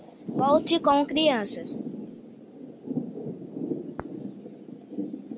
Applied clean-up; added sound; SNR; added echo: none; Thunder / Rain; 6 dB; none.